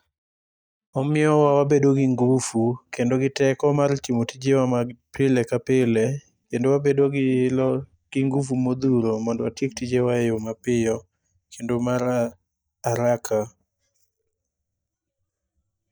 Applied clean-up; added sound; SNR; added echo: neural mask model DeepFilterNet 3.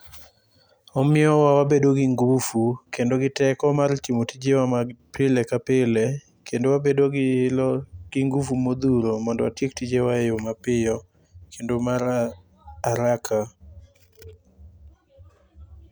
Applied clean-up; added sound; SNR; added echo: none; none; none; none.